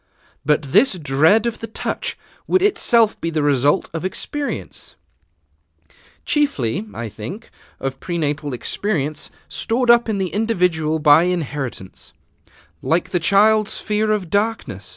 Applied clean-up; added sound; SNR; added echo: none; none; none; none.